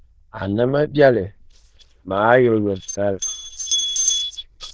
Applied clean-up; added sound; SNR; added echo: neural diffusion model UNIVERSE++.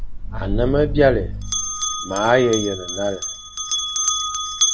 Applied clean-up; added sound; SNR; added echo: none; Bell; 3 dB; none.